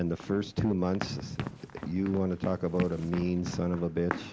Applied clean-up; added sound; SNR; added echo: none; Run; 10 dB; none.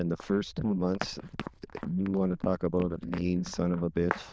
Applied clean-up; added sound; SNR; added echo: neural diffusion model UNIVERSE++.